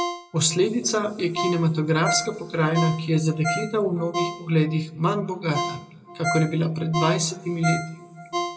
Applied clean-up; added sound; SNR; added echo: none; Ringtone; 7 dB; reverberation time 0.8 s.